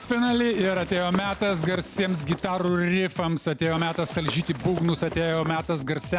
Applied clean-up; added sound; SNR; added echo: none; Run; 13 dB; none.